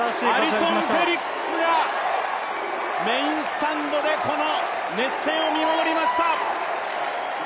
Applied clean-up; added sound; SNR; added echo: none; none; none; none.